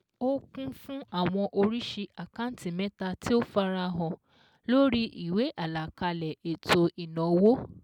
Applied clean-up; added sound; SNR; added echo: none; none; none; none.